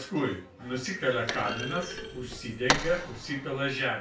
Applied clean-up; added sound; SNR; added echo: none; Thump, thud; 5 dB; reverberation time 0.3 s.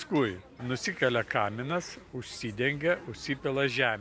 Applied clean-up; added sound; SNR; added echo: none; none; none; none.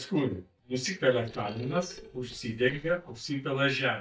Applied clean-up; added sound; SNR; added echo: neural mask model DeepFilterNet 3.